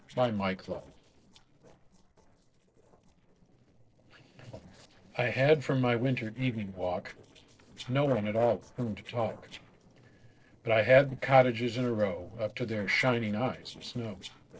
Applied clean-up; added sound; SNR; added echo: neural separator model SepFormer DNS4.